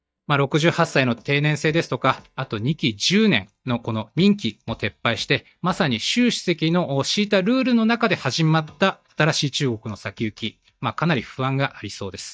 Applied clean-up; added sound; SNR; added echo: neural mask model DeepFilterNet 3.